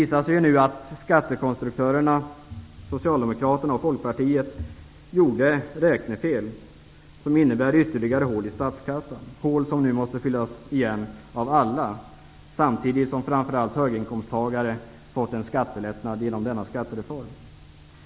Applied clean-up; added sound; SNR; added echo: none; none; none; none.